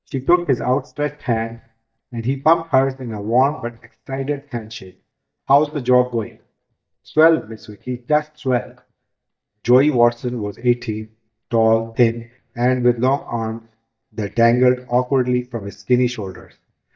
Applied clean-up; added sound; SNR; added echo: neural mask model DeepFilterNet 3.